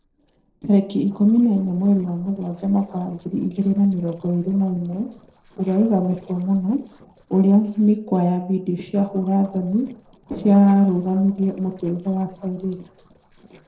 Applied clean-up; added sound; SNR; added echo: neural separator model SepFormer DNS4.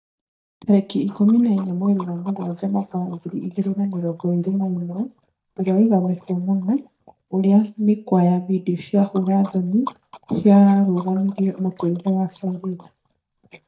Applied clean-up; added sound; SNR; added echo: neural mask model DeepFilterNet 3.